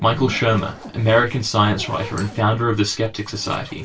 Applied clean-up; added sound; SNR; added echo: none; Zipper (clothing); 17 dB; reverberation time 0.2 s.